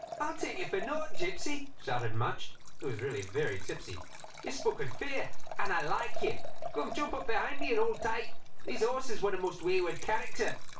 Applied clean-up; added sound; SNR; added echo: none; Liquid; 18 dB; reverberation time 0.3 s.